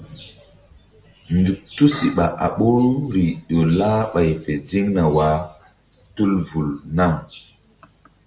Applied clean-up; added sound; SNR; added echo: none; none; none; none.